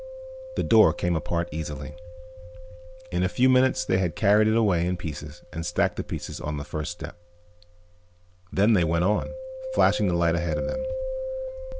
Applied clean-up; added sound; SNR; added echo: none; Mallet percussion; 11 dB; none.